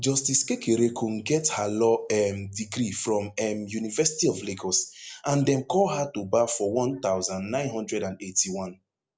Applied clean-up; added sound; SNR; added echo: none; none; none; none.